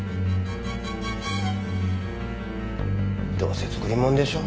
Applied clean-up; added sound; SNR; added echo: none; none; none; none.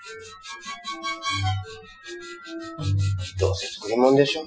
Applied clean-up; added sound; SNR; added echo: classical method Wiener filter.